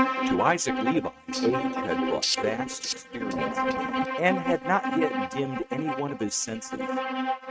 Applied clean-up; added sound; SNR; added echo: neural mask model RNNoise.